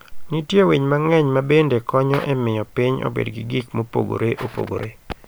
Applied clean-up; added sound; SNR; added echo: none; none; none; none.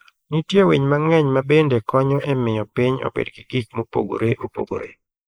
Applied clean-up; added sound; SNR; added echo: neural mask model Resemble Enhance denoiser.